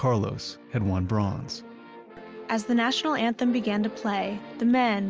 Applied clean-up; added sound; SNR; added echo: none; none; none; none.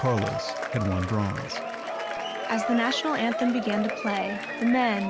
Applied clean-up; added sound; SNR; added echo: none; Applause / Crowd / Cheering; 5 dB; none.